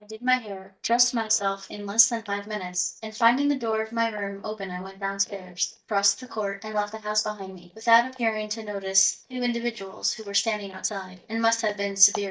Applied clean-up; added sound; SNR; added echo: neural mask model DeepFilterNet 3.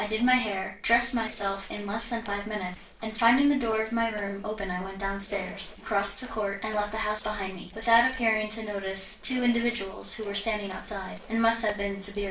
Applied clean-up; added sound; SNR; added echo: neural separator model SepFormer DNS4.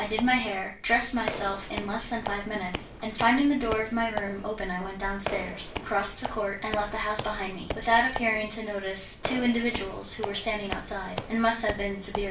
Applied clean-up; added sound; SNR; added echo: none; Squeak / Walk, footsteps; 12 dB; reverberation time 0.3 s.